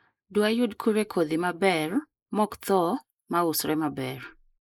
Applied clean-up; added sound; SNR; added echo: neural mask model Resemble Enhance denoiser.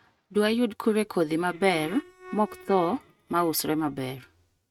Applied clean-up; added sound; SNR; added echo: neural mask model RNNoise.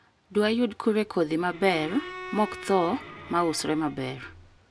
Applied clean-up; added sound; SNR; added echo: none; Bowed string instrument; 15 dB; none.